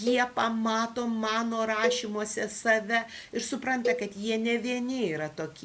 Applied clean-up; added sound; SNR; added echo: none; Cowbell; 8 dB; none.